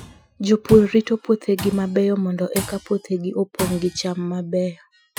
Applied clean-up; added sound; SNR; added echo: classical method Wiener filter.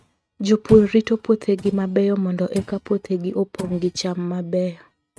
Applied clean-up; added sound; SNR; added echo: neural mask model RNNoise.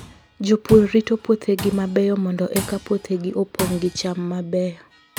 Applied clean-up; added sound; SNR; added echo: none; Tools; 15 dB; none.